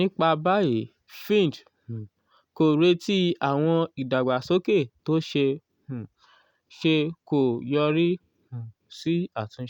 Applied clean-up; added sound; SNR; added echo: none; none; none; none.